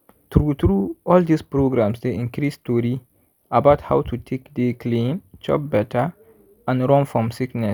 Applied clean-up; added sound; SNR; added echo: none; none; none; none.